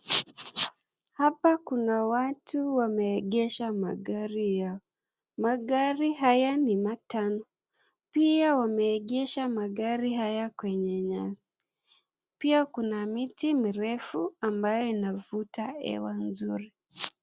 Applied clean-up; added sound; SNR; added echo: none; none; none; none.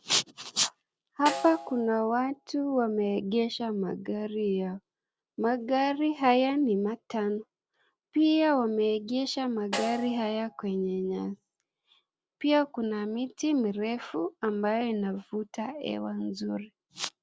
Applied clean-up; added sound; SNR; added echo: none; Snare drum; 12 dB; none.